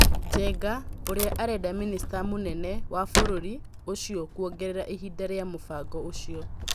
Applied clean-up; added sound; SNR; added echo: none; Wood; -4 dB; none.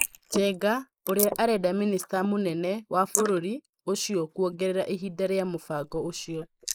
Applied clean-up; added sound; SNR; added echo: neural mask model Resemble Enhance denoiser.